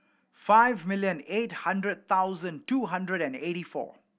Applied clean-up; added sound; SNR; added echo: none; none; none; none.